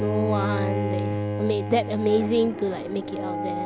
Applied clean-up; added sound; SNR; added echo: none; Bowed string instrument; 2 dB; none.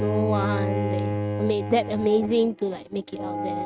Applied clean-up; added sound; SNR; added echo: neural mask model RNNoise.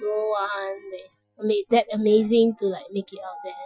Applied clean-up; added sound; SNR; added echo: classical method Wiener filter.